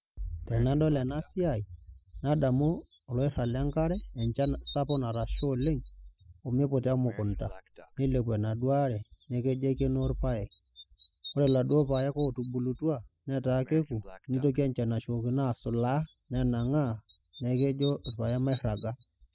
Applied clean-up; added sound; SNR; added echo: classical method spectral subtraction.